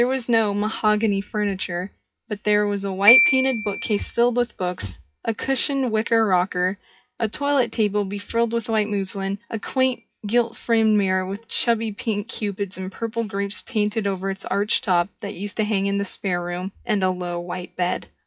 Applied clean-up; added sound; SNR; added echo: classical method WPE with log-MMSE.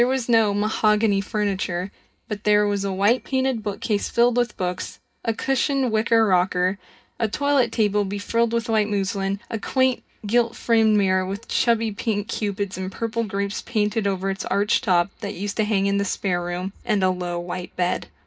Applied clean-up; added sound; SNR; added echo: neural mask model DeepFilterNet 3.